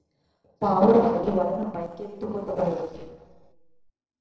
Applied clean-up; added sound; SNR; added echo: neural separator model SepFormer DNS4.